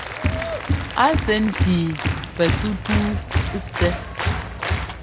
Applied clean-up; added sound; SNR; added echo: none; Applause; 0 dB; none.